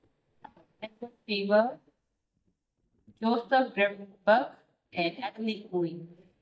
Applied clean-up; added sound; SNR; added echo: neural mask model DeepFilterNet 3.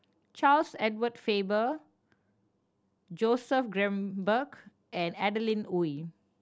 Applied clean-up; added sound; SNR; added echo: none; none; none; none.